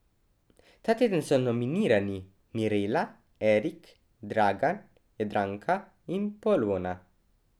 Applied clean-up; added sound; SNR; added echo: none; none; none; none.